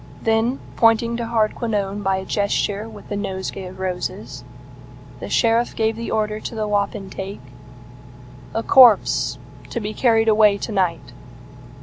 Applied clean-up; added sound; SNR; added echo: none; Engine; 16 dB; none.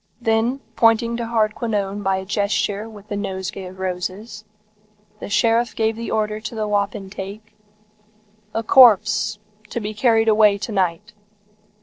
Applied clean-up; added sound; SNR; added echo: neural separator model SepFormer DNS4.